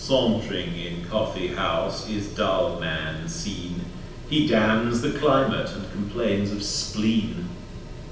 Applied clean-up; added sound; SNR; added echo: none; Mechanical fan; 12 dB; reverberation time 0.9 s.